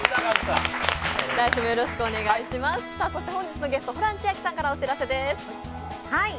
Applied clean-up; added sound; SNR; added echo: none; Animal; 17 dB; none.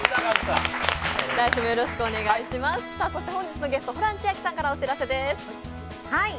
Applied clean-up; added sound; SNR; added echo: none; none; none; none.